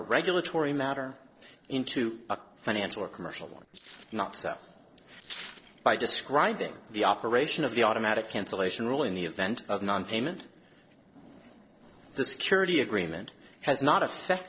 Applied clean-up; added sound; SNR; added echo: neural separator model SepFormer DNS4.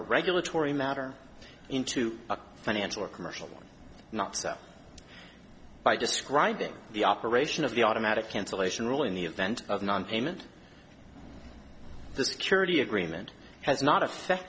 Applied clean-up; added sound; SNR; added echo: none; none; none; none.